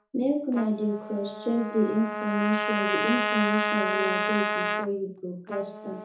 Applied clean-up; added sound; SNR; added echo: none; Trumpet; 2 dB; reverberation time 0.6 s.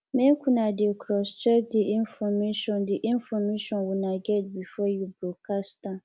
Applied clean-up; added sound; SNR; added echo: none; none; none; none.